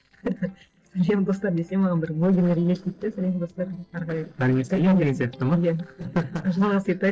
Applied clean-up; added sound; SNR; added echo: neural separator model SepFormer DNS4.